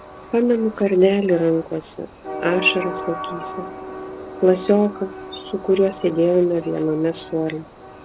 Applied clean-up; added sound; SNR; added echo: none; Train; 13 dB; none.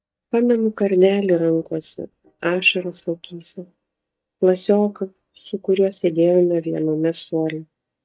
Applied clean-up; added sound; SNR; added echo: neural mask model DeepFilterNet 3.